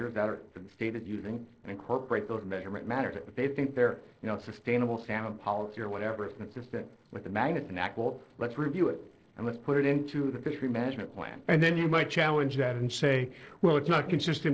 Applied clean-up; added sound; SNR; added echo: neural separator model SepFormer DNS4.